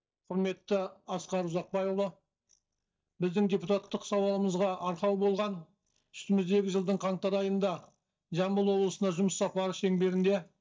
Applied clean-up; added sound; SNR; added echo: neural mask model DeepFilterNet 3.